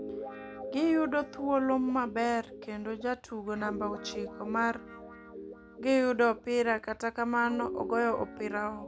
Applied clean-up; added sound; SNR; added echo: none; Guitar; 12 dB; none.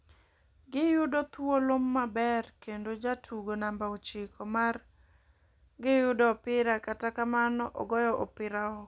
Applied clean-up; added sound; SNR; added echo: none; none; none; none.